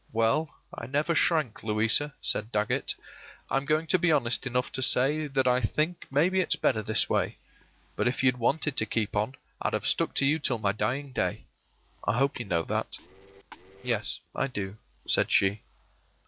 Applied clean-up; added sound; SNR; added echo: neural separator model SepFormer DNS4.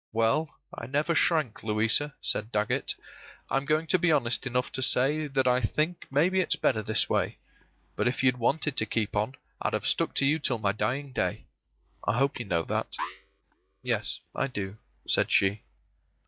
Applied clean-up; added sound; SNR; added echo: neural mask model DeepFilterNet 3.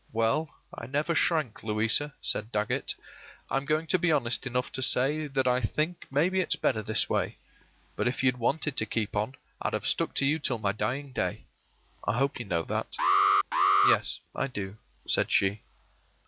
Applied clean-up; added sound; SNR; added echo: none; Alarm; -4 dB; none.